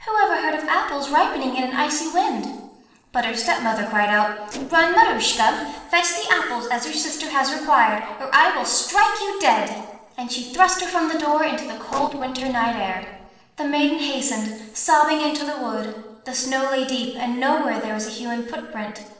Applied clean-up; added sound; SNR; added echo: neural separator model SepFormer DNS4.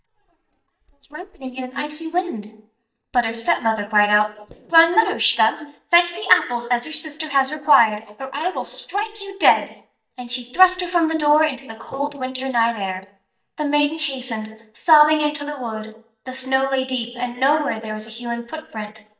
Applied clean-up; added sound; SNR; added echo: neural mask model DeepFilterNet 3.